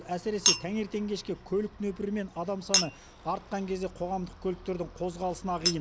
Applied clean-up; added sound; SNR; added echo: none; Chink, clink; 2 dB; none.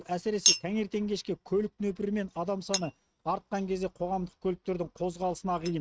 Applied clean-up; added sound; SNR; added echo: neural mask model RNNoise.